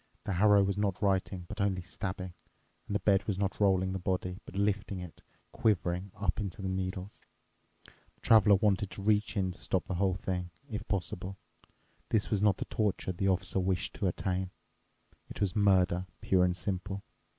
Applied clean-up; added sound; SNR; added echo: none; none; none; none.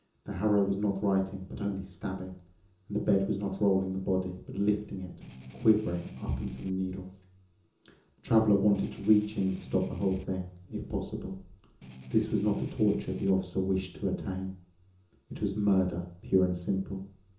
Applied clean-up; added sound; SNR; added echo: none; Strum; 15 dB; reverberation time 0.6 s.